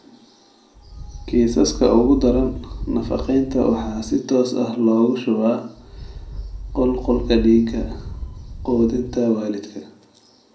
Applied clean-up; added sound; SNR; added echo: none; Thunder / Wind; 10 dB; reverberation time 0.5 s.